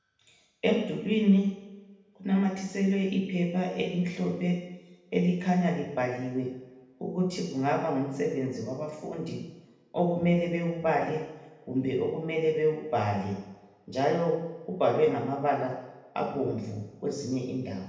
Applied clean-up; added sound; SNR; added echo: none; none; none; reverberation time 0.9 s.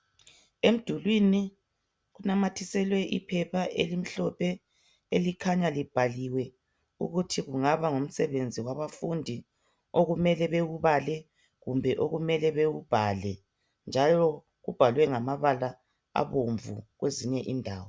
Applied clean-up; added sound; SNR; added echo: none; none; none; none.